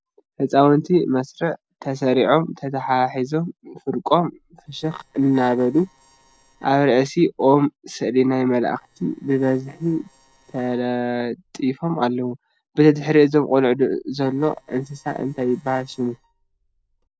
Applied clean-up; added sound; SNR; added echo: neural separator model SepFormer DNS4.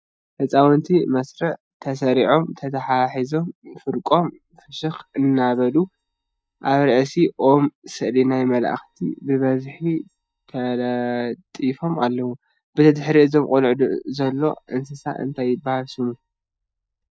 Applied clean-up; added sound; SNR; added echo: neural mask model DeepFilterNet 3.